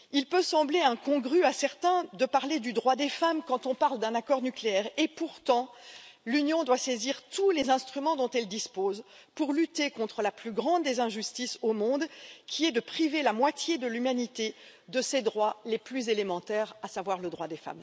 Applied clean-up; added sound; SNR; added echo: none; none; none; none.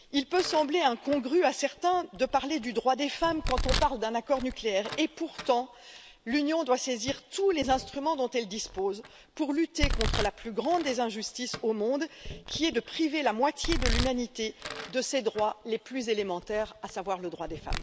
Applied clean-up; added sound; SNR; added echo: none; Domestic sounds, home sounds; 8 dB; none.